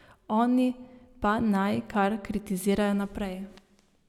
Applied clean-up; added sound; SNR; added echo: none; none; none; none.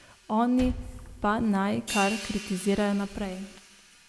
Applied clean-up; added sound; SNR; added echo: none; Liquid + Hi-hat; 11 dB; none.